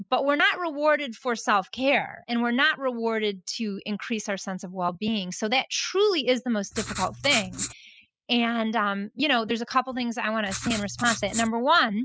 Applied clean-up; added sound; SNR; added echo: classical method spectral subtraction.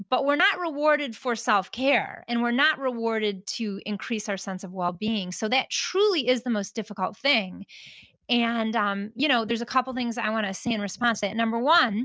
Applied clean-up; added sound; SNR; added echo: none; none; none; none.